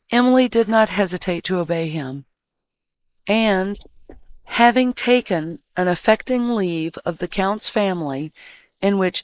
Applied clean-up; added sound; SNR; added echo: neural mask model Resemble Enhance denoiser.